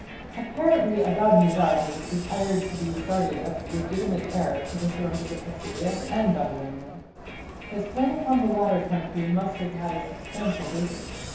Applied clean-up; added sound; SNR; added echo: none; Crowd; 11 dB; reverberation time 0.8 s.